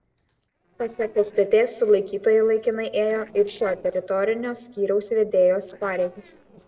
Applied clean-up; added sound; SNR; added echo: neural separator model SepFormer DNS4.